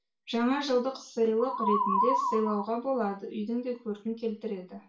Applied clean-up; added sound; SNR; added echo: none; Musical instrument; -2 dB; reverberation time 0.3 s.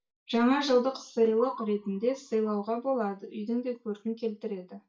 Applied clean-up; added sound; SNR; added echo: neural mask model DeepFilterNet 3.